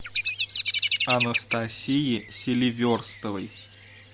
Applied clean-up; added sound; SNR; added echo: none; Bird vocalization, bird call, bird song; 4 dB; none.